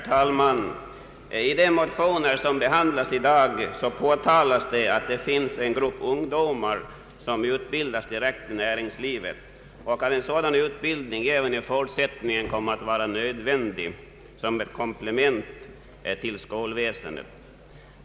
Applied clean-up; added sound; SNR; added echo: none; none; none; none.